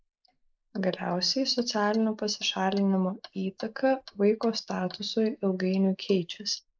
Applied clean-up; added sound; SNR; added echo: neural mask model Resemble Enhance denoiser.